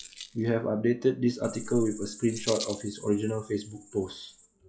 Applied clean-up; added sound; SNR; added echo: classical method log-MMSE.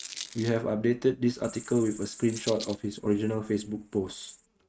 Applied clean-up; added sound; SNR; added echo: neural mask model RNNoise.